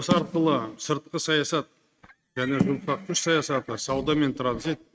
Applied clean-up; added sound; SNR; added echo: neural mask model RNNoise.